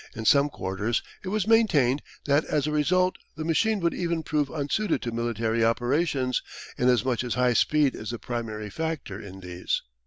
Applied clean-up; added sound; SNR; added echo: none; none; none; none.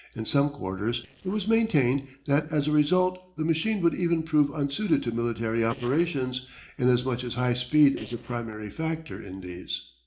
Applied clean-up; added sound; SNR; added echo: neural separator model SepFormer DNS4.